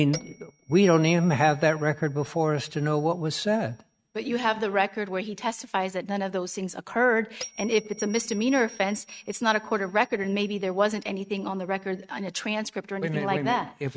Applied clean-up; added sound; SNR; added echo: neural mask model RNNoise.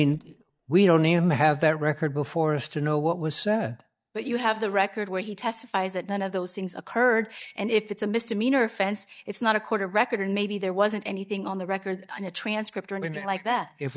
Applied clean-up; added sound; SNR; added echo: neural mask model DeepFilterNet 3.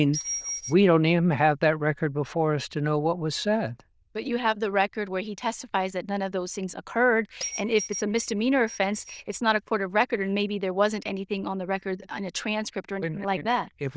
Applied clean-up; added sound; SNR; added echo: neural diffusion model UNIVERSE++.